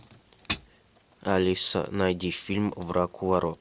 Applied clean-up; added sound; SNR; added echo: none; none; none; none.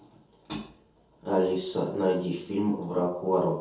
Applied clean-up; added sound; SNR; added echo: none; none; none; reverberation time 0.6 s.